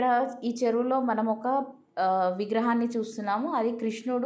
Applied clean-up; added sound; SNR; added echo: none; none; none; none.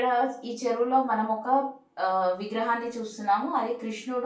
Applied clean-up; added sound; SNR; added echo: none; none; none; reverberation time 0.2 s.